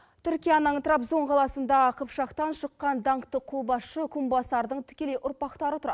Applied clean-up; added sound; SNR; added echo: none; none; none; none.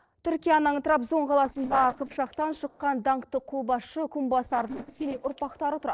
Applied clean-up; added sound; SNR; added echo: neural separator model SepFormer DNS4.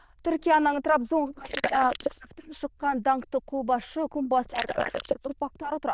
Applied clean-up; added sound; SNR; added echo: neural diffusion model UNIVERSE++.